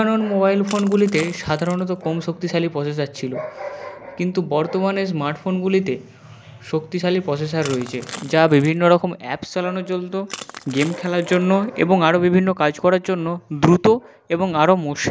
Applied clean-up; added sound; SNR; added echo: none; Crushing; 19 dB; none.